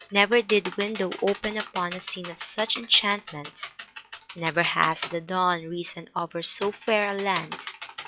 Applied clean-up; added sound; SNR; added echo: classical method log-MMSE.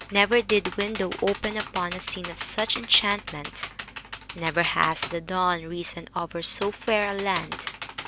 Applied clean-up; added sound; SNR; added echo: none; Computer keyboard; 10 dB; none.